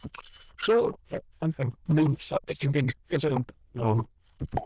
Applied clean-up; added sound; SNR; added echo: neural diffusion model UNIVERSE++.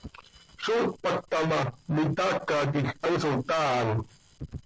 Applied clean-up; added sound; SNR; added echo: none; none; none; none.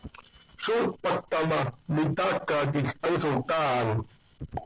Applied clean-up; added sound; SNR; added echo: none; Explosion; 17 dB; none.